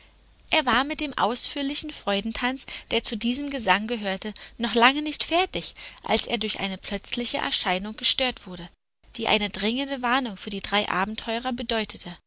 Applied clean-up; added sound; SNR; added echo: none; none; none; none.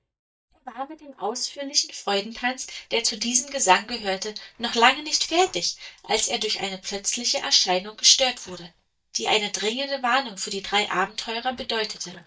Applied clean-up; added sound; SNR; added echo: neural mask model DeepFilterNet 3.